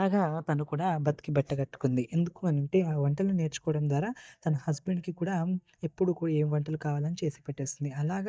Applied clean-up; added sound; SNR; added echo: neural mask model DeepFilterNet 3.